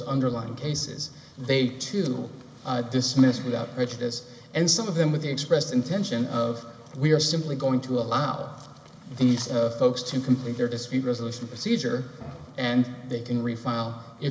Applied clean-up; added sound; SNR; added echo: none; none; none; none.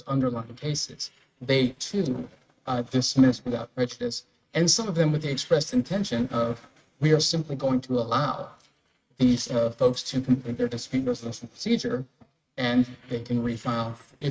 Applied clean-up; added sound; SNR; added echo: neural mask model RNNoise.